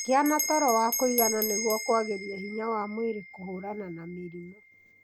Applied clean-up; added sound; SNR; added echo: none; Bell; 6 dB; none.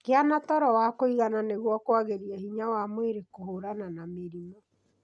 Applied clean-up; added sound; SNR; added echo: none; none; none; none.